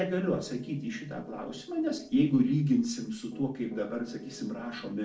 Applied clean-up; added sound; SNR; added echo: neural separator model SepFormer DNS4.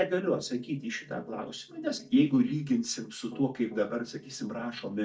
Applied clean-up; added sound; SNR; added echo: neural mask model DeepFilterNet 3.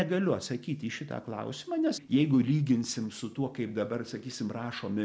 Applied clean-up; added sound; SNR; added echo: none; none; none; none.